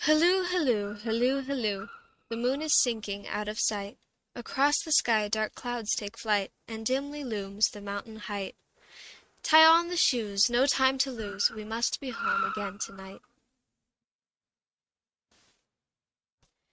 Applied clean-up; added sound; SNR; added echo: neural mask model RNNoise.